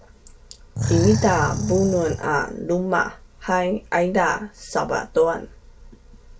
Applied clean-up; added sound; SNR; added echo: none; Animal; 3 dB; reverberation time 0.2 s.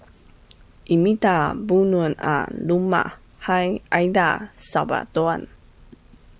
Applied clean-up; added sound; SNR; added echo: none; none; none; none.